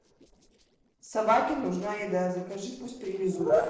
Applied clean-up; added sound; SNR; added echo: neural separator model SepFormer DNS4.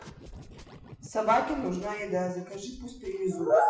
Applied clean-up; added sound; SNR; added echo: classical method WPE with log-MMSE.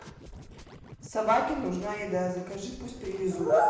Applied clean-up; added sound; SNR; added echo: none; Scratching (performance technique); 17 dB; reverberation time 0.8 s.